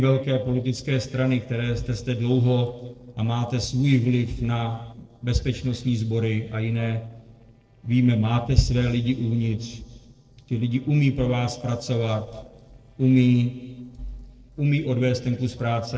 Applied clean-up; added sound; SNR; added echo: neural separator model SepFormer DNS4.